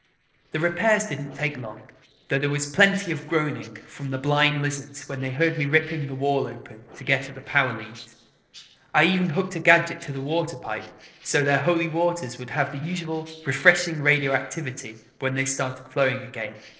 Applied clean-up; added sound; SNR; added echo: neural separator model SepFormer DNS4.